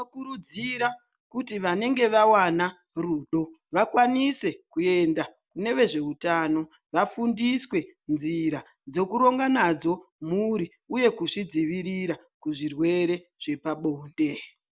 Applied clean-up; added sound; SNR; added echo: none; none; none; none.